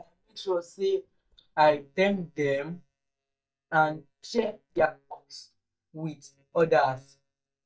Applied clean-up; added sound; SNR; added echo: neural mask model DeepFilterNet 3.